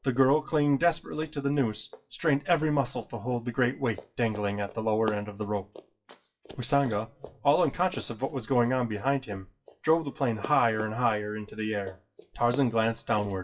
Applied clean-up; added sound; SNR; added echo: classical method WPE with log-MMSE.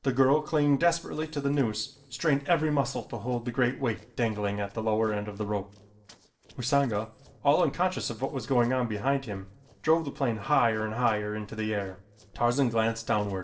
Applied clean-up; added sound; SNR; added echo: neural separator model SepFormer DNS4.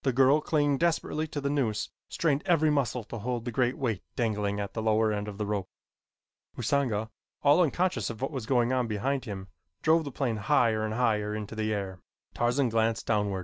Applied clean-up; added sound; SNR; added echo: none; none; none; none.